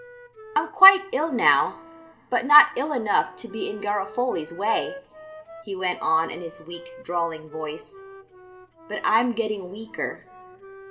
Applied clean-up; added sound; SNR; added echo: none; Wind instrument, woodwind instrument; 19 dB; reverberation time 0.7 s.